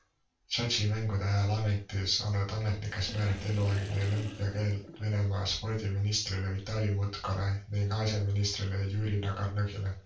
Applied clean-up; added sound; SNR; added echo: none; Sink (filling or washing) / Water; 16 dB; reverberation time 0.3 s.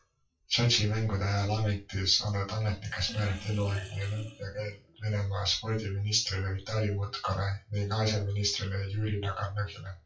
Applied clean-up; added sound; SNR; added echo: classical method WPE with log-MMSE.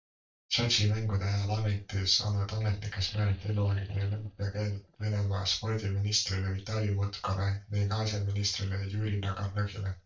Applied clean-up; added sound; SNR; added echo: neural mask model DeepFilterNet 3.